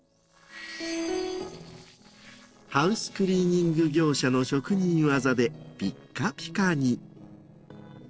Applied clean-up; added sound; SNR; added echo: neural separator model SepFormer DNS4.